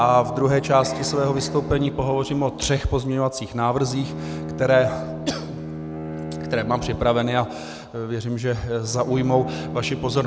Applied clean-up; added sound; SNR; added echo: none; Bowed string instrument; 10 dB; none.